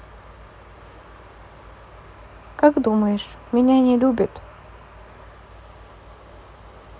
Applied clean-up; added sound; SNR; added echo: none; none; none; none.